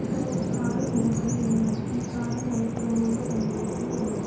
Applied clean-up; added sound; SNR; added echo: none; Bird vocalization, bird call, bird song; 0 dB; reverberation time 0.9 s.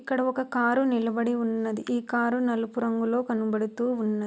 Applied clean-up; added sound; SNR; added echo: none; none; none; none.